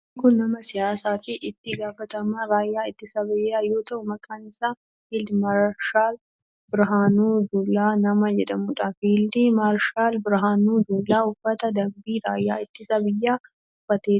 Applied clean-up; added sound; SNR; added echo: none; none; none; none.